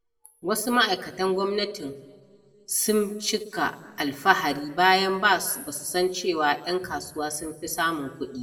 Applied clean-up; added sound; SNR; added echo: none; none; none; reverberation time 0.9 s.